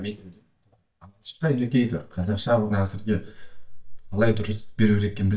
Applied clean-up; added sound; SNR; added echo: neural mask model DeepFilterNet 3.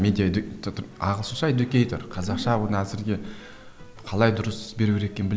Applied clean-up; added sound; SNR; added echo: none; none; none; none.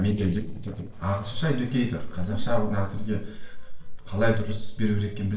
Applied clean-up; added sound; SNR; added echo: neural separator model SepFormer DNS4.